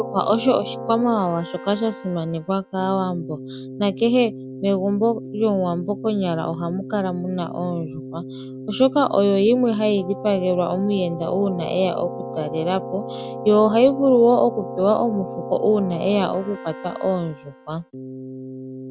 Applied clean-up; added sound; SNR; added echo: none; Keyboard (musical); 11 dB; none.